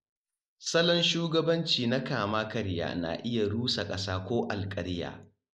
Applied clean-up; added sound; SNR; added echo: neural mask model Resemble Enhance denoiser.